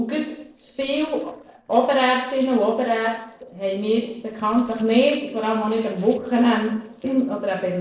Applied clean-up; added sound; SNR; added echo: neural separator model SepFormer DNS4.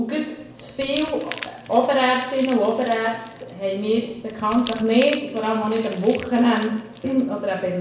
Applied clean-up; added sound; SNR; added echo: none; Crumpling, crinkling; 16 dB; reverberation time 0.6 s.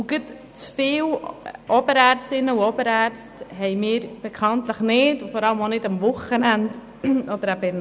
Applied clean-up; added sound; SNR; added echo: none; none; none; none.